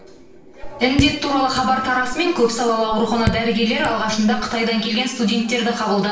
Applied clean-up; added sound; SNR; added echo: none; Raindrop / Drip; 9 dB; reverberation time 0.6 s.